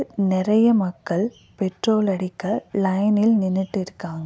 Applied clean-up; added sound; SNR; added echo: none; none; none; none.